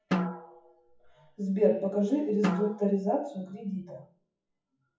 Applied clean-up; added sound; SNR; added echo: classical method WPE with log-MMSE.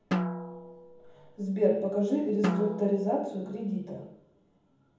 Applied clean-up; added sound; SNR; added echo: none; Drum; 6 dB; reverberation time 1.2 s.